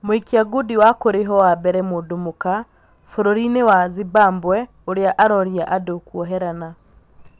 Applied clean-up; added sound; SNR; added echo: none; none; none; none.